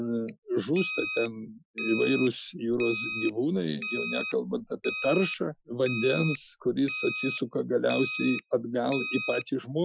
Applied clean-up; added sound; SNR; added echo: classical method Wiener filter.